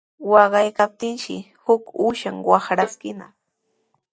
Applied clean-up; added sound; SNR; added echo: neural mask model DeepFilterNet 3.